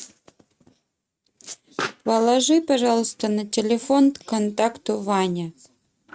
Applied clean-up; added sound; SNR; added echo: neural mask model RNNoise.